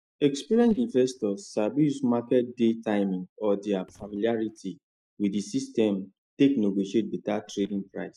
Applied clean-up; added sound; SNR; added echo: neural mask model DeepFilterNet 3.